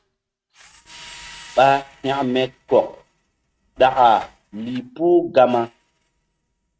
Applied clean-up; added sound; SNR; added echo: neural mask model RNNoise.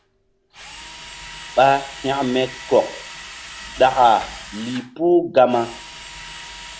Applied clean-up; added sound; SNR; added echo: none; Drill; 16 dB; none.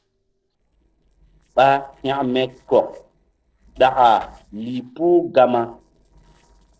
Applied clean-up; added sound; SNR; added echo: neural separator model SepFormer DNS4.